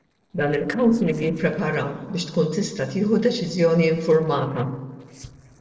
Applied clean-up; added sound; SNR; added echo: neural separator model SepFormer DNS4.